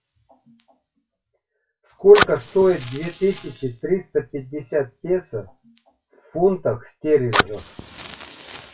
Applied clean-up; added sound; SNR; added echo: classical method WPE with log-MMSE.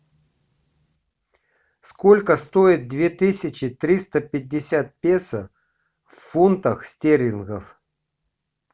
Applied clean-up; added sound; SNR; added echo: none; none; none; none.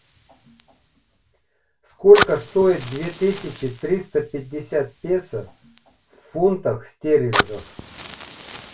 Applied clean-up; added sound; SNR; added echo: none; Fire; 10 dB; reverberation time 0.2 s.